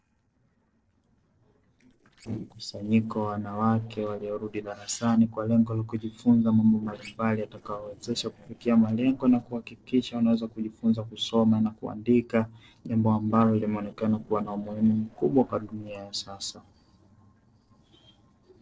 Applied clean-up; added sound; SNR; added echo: neural separator model SepFormer DNS4.